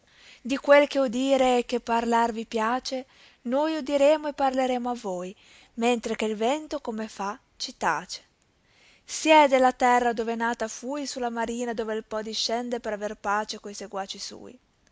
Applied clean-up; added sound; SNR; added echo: none; none; none; none.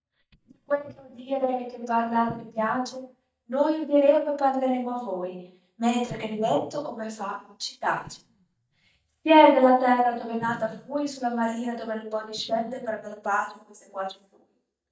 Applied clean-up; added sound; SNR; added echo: neural mask model DeepFilterNet 3.